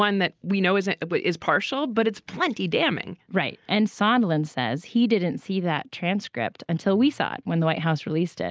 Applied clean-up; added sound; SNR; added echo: none; none; none; none.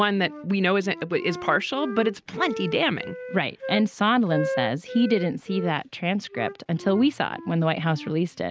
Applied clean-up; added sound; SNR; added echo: none; Wind instrument, woodwind instrument; 11 dB; none.